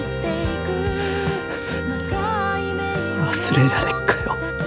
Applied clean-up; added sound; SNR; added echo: none; Wind instrument, woodwind instrument; 7 dB; none.